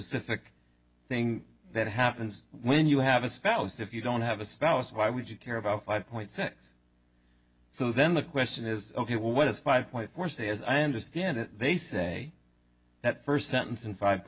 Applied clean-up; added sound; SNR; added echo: none; none; none; none.